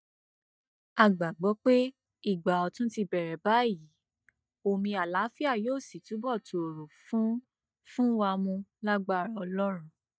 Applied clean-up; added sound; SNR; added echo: neural mask model DeepFilterNet 3.